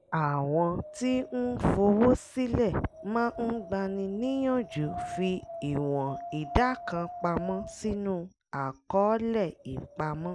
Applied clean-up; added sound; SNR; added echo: none; Wind; 15 dB; none.